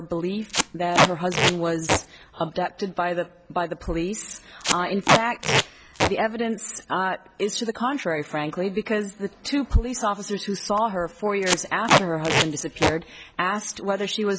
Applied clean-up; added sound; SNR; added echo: none; Packing tape, duct tape; -2 dB; none.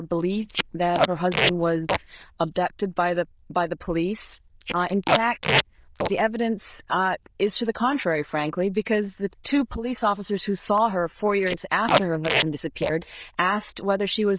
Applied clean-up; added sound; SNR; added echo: neural diffusion model UNIVERSE++.